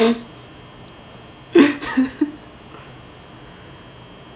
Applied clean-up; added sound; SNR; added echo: none; none; none; none.